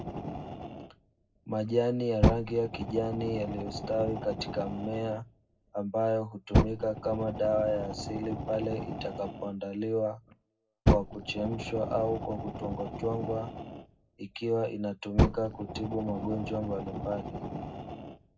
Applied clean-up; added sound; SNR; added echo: none; Fire; 1 dB; reverberation time 0.3 s.